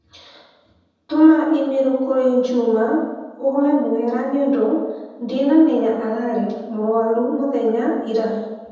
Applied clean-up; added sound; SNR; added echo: none; none; none; reverberation time 1.1 s.